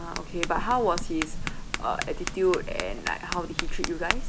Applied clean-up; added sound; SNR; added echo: none; Tap; 2 dB; none.